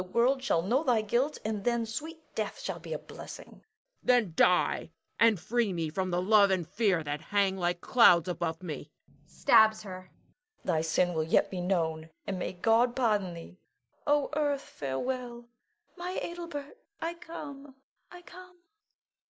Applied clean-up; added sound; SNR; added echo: none; none; none; none.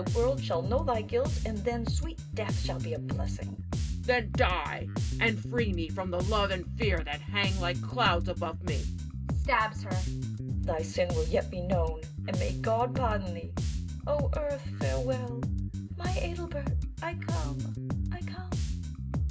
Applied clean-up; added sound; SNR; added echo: none; Bass guitar; -1 dB; reverberation time 0.2 s.